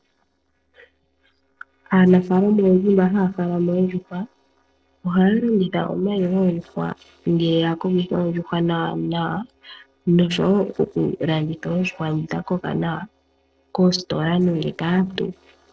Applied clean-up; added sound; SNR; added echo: neural separator model SepFormer DNS4.